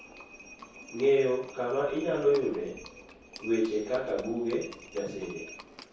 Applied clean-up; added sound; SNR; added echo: none; Livestock, farm animals, working animals; 17 dB; reverberation time 0.6 s.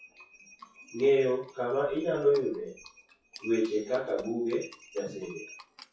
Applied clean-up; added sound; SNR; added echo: classical method WPE with log-MMSE.